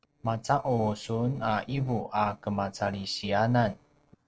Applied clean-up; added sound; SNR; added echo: neural separator model SepFormer DNS4.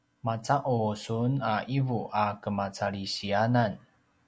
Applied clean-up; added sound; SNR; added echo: none; none; none; none.